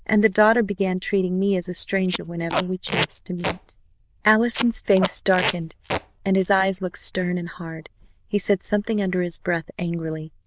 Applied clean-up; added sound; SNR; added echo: neural diffusion model UNIVERSE++.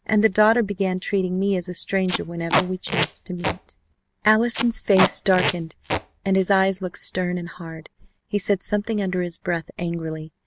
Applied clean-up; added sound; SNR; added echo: none; Packing tape, duct tape; 4 dB; none.